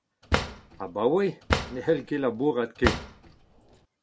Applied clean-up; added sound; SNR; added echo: none; Drawer open or close; 3 dB; none.